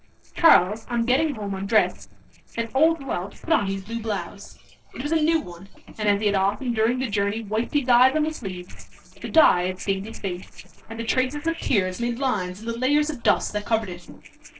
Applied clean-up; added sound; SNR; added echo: neural separator model SepFormer DNS4.